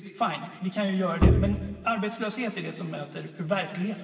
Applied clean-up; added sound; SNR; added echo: none; Bowed string instrument; -5 dB; reverberation time 2.5 s.